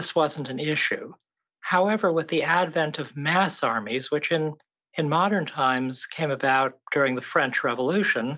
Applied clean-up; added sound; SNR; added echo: none; none; none; none.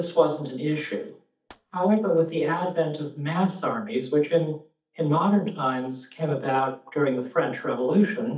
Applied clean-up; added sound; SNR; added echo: neural mask model DeepFilterNet 3.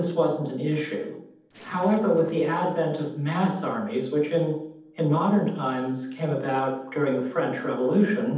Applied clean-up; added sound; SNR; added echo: neural separator model SepFormer DNS4.